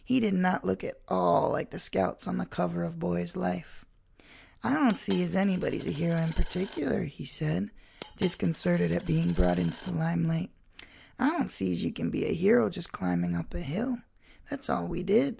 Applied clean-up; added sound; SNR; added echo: none; Coin (dropping); 19 dB; none.